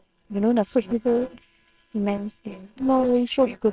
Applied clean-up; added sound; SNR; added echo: neural separator model SepFormer WHAMR!.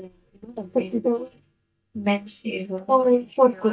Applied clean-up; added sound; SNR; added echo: neural mask model DeepFilterNet 3.